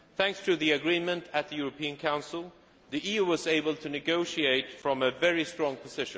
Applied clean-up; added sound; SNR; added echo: none; none; none; none.